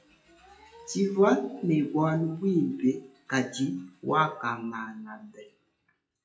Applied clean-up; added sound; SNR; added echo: classical method WPE with log-MMSE.